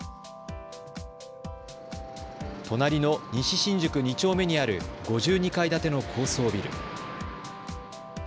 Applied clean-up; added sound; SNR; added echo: none; none; none; none.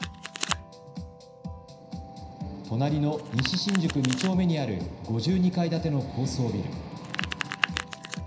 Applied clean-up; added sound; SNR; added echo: none; Domestic sounds, home sounds; 9 dB; reverberation time 0.9 s.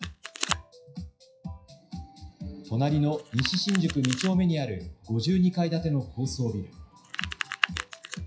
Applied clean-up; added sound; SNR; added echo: classical method WPE with log-MMSE.